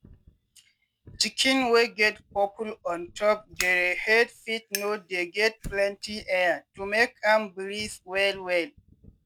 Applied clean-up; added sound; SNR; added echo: none; Fire; 18 dB; none.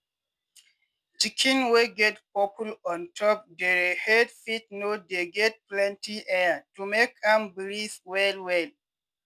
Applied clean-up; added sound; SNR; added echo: none; none; none; none.